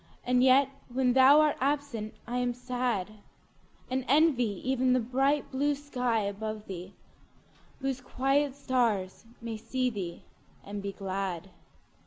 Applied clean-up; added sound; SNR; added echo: none; none; none; none.